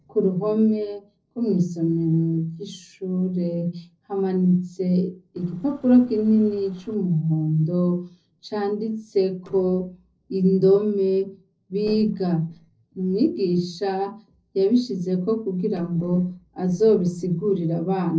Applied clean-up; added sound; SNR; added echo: neural separator model SepFormer DNS4.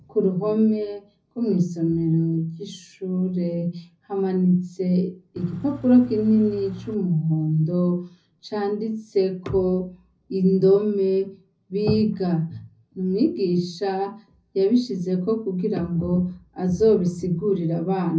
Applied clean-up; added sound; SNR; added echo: none; Engine / Truck; 16 dB; reverberation time 0.4 s.